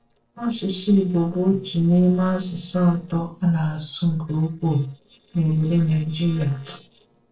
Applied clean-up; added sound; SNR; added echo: neural separator model SepFormer DNS4.